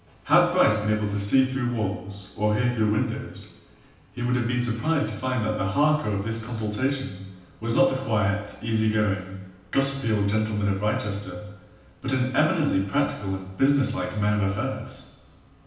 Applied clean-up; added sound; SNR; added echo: none; none; none; reverberation time 0.9 s.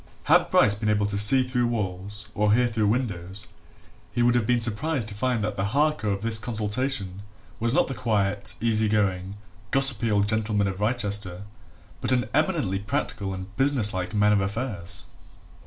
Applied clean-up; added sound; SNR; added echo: none; none; none; none.